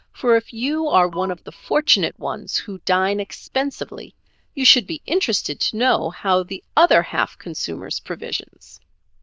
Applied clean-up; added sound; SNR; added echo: neural diffusion model UNIVERSE++.